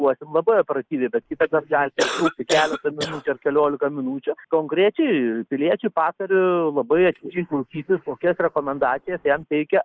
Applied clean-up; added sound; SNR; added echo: neural mask model Resemble Enhance denoiser.